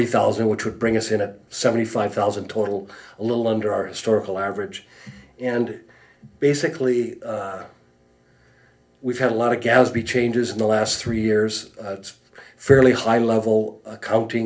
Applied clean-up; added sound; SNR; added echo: none; none; none; reverberation time 0.3 s.